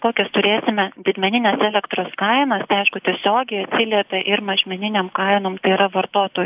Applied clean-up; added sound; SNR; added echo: neural mask model Resemble Enhance denoiser.